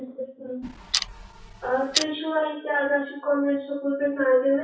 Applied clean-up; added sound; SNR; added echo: classical method WPE with log-MMSE.